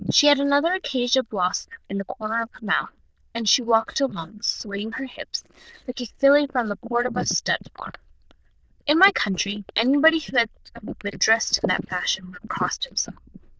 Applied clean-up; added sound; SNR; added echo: neural diffusion model UNIVERSE++.